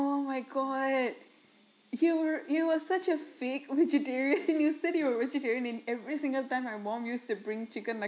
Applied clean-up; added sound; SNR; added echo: none; none; none; none.